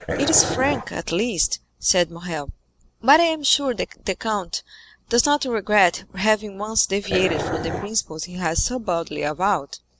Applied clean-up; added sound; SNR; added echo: none; Dog; 4 dB; none.